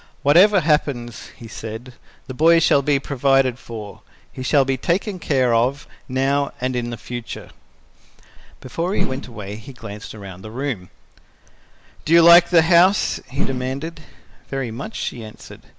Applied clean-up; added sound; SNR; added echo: none; Whoosh, swoosh, swish; 0 dB; none.